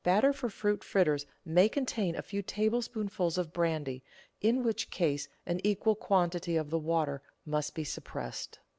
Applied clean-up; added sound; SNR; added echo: none; none; none; none.